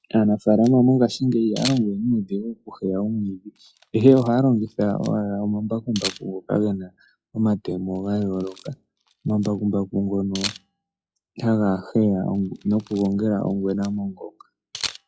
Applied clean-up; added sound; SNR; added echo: classical method log-MMSE.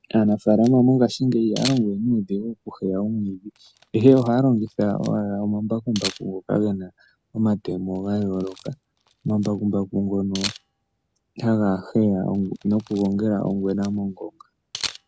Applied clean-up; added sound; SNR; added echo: none; Camera; 18 dB; none.